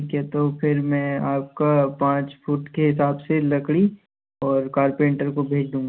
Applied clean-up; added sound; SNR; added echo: none; none; none; none.